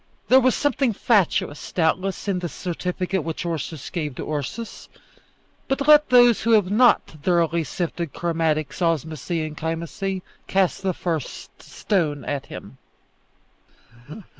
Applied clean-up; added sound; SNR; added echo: none; none; none; none.